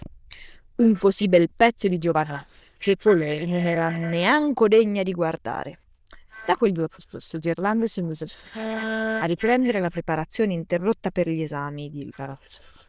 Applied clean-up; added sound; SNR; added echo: neural diffusion model UNIVERSE++.